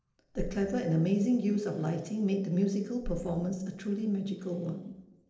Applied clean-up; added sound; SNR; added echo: neural separator model SepFormer DNS4.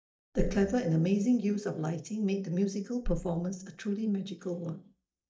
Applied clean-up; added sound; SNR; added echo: neural mask model DeepFilterNet 3.